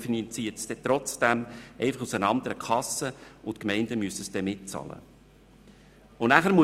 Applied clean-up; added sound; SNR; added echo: none; none; none; none.